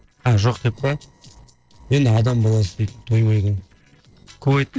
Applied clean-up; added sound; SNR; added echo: neural separator model SepFormer DNS4.